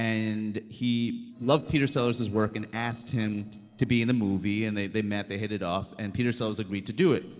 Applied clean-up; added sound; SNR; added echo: neural separator model SepFormer DNS4.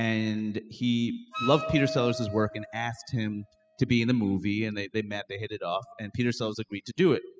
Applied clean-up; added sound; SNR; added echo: classical method spectral subtraction.